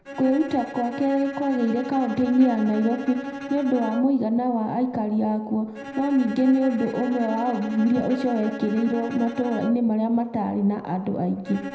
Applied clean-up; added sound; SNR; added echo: none; Bowed string instrument; 12 dB; reverberation time 0.7 s.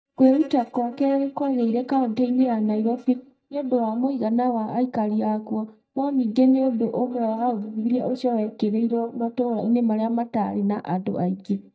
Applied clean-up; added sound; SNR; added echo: neural mask model DeepFilterNet 3.